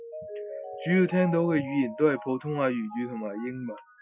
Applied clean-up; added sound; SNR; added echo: classical method Wiener filter.